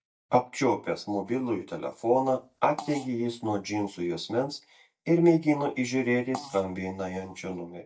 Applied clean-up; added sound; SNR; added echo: neural mask model DeepFilterNet 3.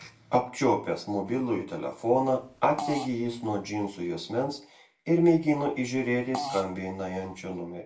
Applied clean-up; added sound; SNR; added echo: none; Fart; 12 dB; reverberation time 0.3 s.